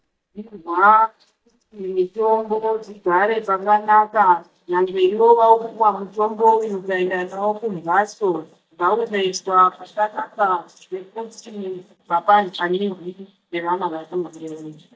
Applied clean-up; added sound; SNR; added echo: neural mask model DeepFilterNet 3.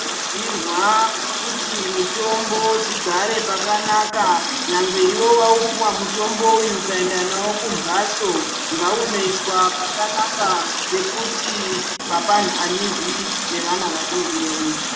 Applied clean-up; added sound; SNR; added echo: none; Water tap, faucet; 3 dB; reverberation time 0.6 s.